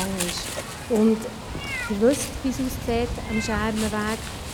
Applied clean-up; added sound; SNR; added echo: none; Meow; 6 dB; none.